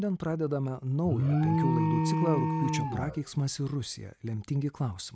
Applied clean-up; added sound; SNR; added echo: none; Alarm; 0 dB; none.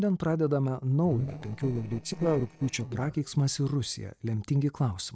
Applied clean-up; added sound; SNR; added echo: neural separator model SepFormer DNS4.